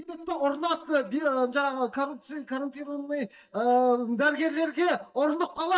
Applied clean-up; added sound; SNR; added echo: neural mask model DeepFilterNet 3.